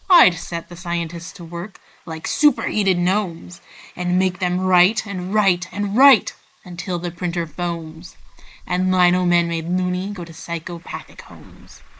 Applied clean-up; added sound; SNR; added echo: neural mask model Resemble Enhance denoiser.